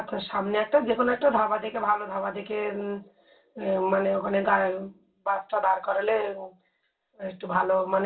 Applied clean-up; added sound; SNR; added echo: none; none; none; reverberation time 0.3 s.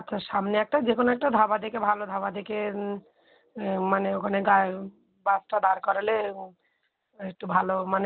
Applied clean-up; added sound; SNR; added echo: none; none; none; none.